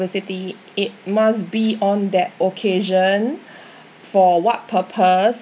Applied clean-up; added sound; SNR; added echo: none; none; none; none.